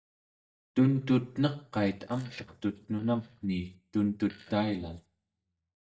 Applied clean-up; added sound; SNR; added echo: neural mask model DeepFilterNet 3.